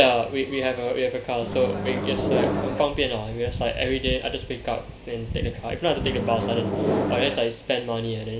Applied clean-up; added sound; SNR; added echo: none; Microwave oven; 0 dB; reverberation time 0.6 s.